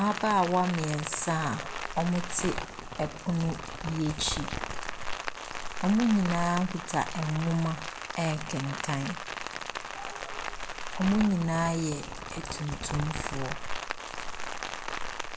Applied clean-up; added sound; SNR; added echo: none; Rain; 5 dB; none.